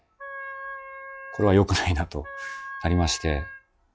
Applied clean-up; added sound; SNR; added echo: classical method log-MMSE.